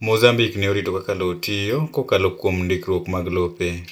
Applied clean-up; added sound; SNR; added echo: neural mask model Resemble Enhance denoiser.